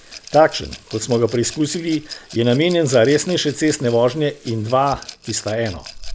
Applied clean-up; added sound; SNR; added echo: none; Sink (filling or washing) / Water tap, faucet + Rattle / Glass; 17 dB; none.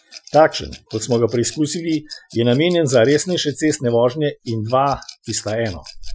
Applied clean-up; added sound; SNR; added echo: classical method Wiener filter.